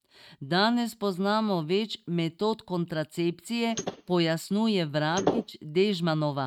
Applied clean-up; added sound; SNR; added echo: neural mask model RNNoise.